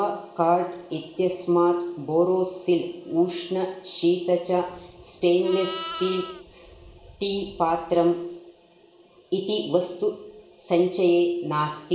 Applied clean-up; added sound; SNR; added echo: none; Livestock, farm animals, working animals; 19 dB; reverberation time 0.8 s.